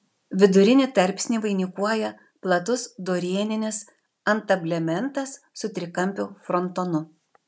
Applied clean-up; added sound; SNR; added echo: none; none; none; none.